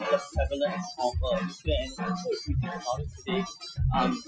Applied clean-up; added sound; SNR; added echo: classical method Wiener filter.